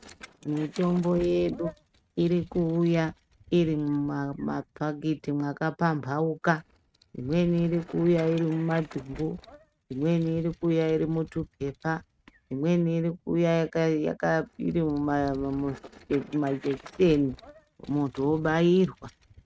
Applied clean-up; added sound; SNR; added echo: neural mask model RNNoise.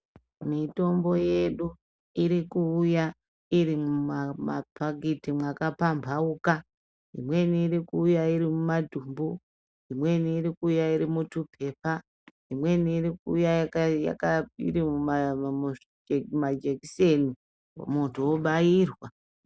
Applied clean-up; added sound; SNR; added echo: none; none; none; none.